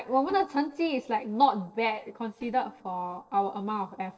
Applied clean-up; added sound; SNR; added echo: neural separator model SepFormer DNS4.